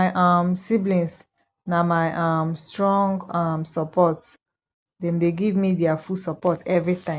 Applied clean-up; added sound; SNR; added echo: none; none; none; none.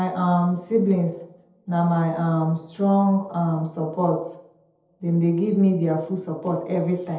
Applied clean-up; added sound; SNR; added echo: none; none; none; reverberation time 0.7 s.